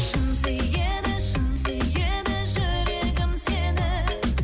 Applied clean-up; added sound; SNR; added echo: none; none; none; none.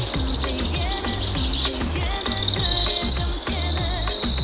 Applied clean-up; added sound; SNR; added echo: none; Bird vocalization, bird call, bird song; 4 dB; none.